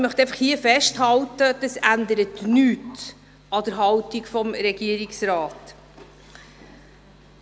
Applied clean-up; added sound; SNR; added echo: none; none; none; none.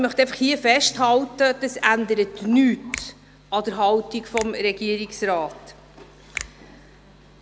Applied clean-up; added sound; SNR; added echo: none; Finger snapping; 17 dB; none.